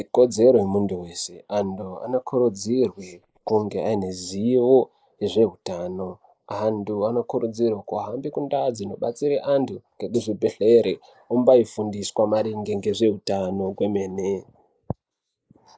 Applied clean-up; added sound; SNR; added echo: neural mask model Resemble Enhance denoiser.